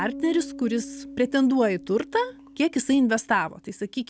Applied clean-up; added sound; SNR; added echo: none; Bass guitar; 16 dB; none.